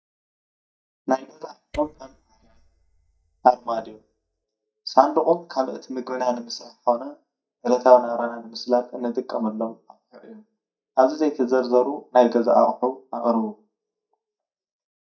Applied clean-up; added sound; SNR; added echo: neural mask model DeepFilterNet 3.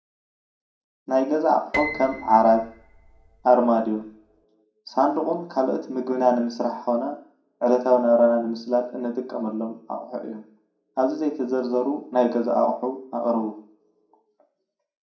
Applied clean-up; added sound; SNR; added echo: none; Piano; 13 dB; reverberation time 0.5 s.